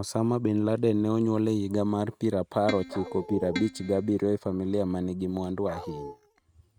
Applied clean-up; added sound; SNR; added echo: neural mask model RNNoise.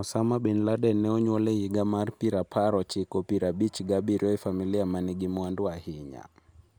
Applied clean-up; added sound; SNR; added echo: none; none; none; none.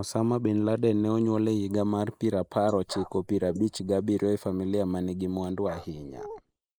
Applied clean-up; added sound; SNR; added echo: neural mask model Resemble Enhance denoiser.